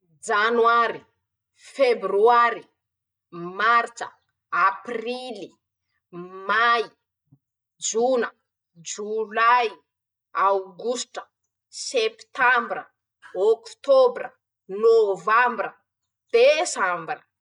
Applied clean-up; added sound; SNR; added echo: none; none; none; none.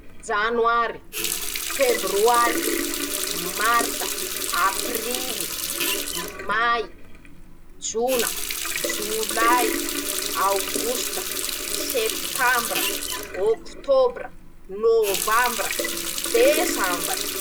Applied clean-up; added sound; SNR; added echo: none; Water tap, faucet; 2 dB; none.